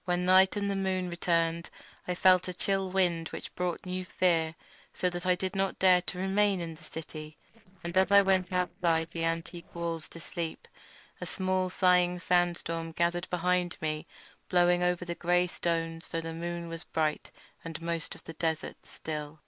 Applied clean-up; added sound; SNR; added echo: neural separator model SepFormer DNS4.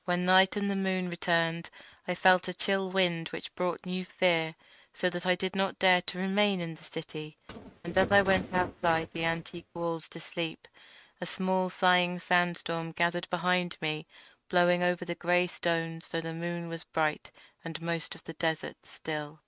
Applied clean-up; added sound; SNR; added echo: neural mask model RNNoise.